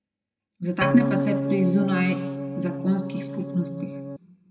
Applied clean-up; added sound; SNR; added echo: none; Organ; 2 dB; reverberation time 1.3 s.